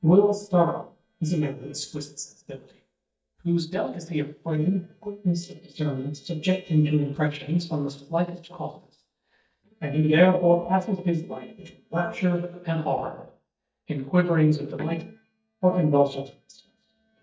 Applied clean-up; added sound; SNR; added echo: neural mask model DeepFilterNet 3.